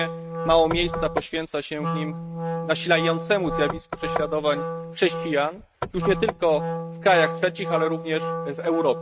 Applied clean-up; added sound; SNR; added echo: neural mask model RNNoise.